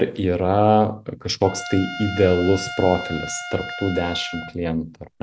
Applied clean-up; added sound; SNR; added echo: none; Trumpet; 11 dB; none.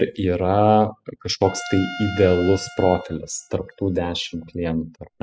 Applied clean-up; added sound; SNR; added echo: classical method spectral subtraction.